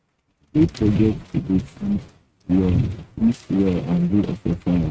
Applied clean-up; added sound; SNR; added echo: neural mask model RNNoise.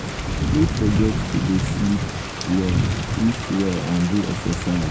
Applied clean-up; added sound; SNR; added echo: none; Thunder / Rain; 1 dB; none.